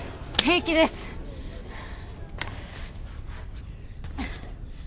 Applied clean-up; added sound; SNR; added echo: none; none; none; none.